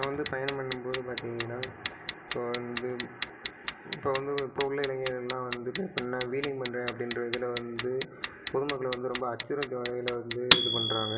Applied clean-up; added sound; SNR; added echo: none; Clock; 2 dB; reverberation time 0.8 s.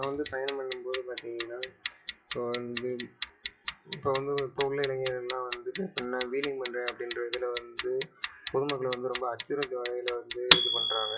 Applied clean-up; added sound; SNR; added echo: classical method WPE with log-MMSE.